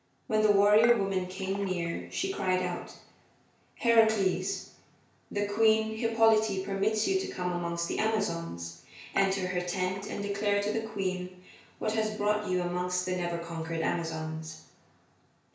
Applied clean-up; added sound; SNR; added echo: none; Dishes, pots, and pans / Chink, clink; 12 dB; reverberation time 0.5 s.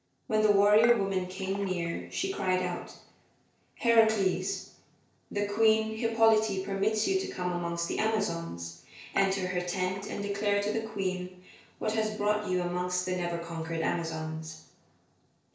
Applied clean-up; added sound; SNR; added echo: neural separator model SepFormer DNS4.